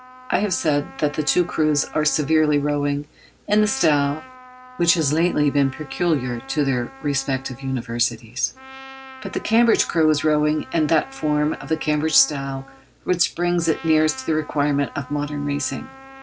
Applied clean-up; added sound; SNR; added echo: none; Trumpet; 20 dB; none.